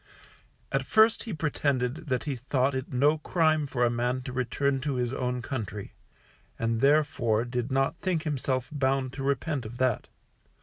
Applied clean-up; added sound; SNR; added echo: none; none; none; none.